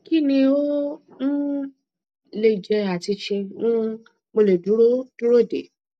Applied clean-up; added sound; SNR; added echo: none; none; none; none.